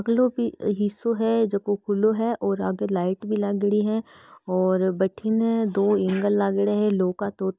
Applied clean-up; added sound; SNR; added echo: none; none; none; none.